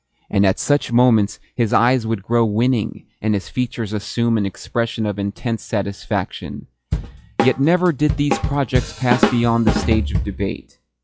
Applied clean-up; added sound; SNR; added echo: classical method log-MMSE.